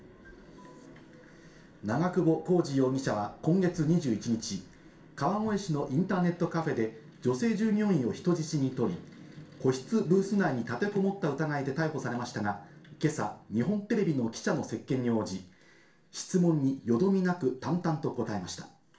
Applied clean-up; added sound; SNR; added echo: none; none; none; reverberation time 0.4 s.